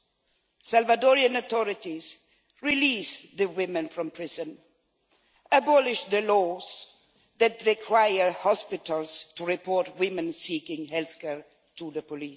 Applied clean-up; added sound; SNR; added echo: none; none; none; none.